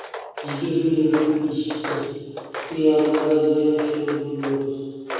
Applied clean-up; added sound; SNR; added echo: none; Walk, footsteps; 12 dB; reverberation time 2.2 s.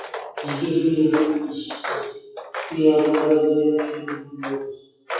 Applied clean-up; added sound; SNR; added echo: classical method WPE with log-MMSE.